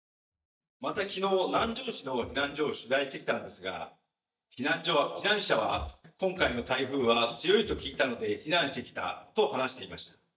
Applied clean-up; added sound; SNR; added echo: neural mask model DeepFilterNet 3.